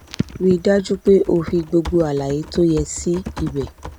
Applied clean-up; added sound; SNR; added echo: none; Typing; 15 dB; none.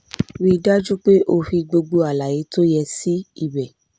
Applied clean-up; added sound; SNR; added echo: none; none; none; none.